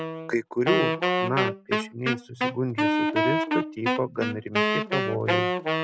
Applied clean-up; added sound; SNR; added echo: none; Wind instrument, woodwind instrument; -3 dB; none.